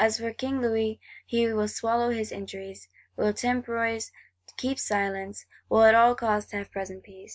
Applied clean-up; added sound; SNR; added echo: none; none; none; none.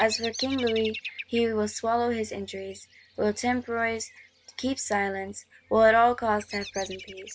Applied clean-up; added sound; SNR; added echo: none; Bird vocalization, bird call, bird song; 15 dB; none.